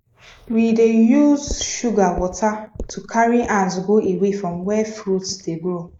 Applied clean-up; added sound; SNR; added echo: neural mask model Resemble Enhance denoiser.